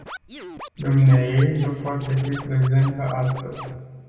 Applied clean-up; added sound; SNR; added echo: none; Scratching (performance technique); 17 dB; reverberation time 1.9 s.